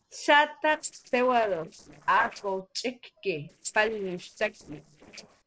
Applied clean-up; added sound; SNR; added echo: neural separator model SepFormer DNS4.